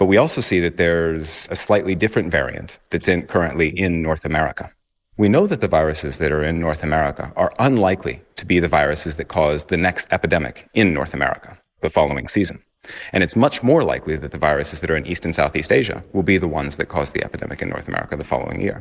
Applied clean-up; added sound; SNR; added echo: neural mask model Resemble Enhance denoiser.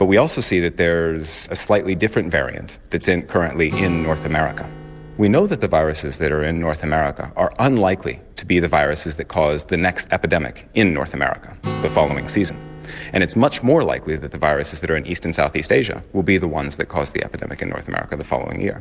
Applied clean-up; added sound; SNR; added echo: none; Acoustic guitar; 17 dB; none.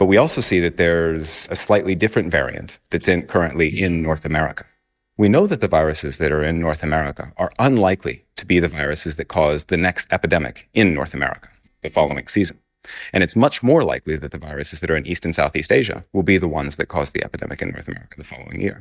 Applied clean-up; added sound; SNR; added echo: neural mask model DeepFilterNet 3.